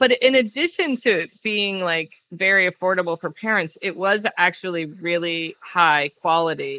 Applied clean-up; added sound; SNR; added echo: neural mask model Resemble Enhance denoiser.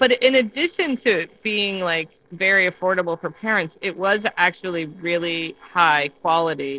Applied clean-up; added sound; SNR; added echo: neural separator model SepFormer DNS4.